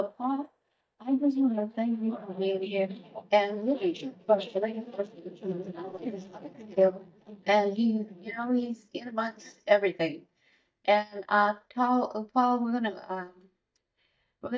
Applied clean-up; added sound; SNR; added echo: neural mask model DeepFilterNet 3.